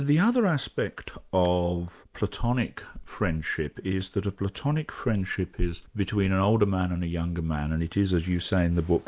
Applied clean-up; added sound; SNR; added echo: none; none; none; none.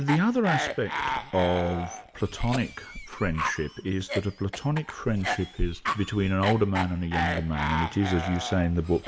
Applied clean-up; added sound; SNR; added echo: none; Cough; 7 dB; none.